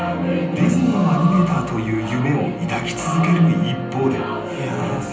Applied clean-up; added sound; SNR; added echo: none; none; none; reverberation time 0.6 s.